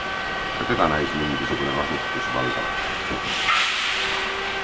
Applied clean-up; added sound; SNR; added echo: none; Subway, metro, underground; -4 dB; none.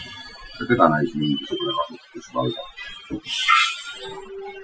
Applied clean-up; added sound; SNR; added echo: classical method Wiener filter.